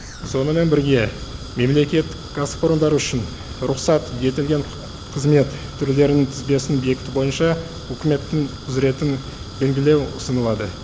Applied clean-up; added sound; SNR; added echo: none; Fire; 13 dB; none.